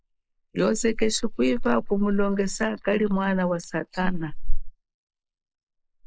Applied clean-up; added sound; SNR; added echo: neural mask model Resemble Enhance denoiser.